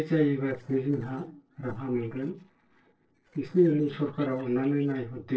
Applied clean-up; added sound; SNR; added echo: neural separator model SepFormer DNS4.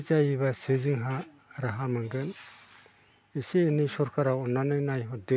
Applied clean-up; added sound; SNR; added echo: none; none; none; none.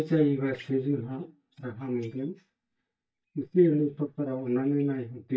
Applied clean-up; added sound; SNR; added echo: neural mask model DeepFilterNet 3.